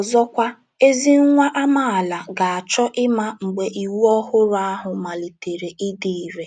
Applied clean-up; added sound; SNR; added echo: none; none; none; none.